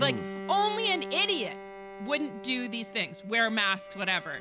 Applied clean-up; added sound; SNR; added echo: none; Bowed string instrument; 11 dB; none.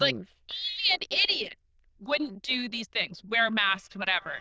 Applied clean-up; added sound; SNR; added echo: neural diffusion model UNIVERSE++.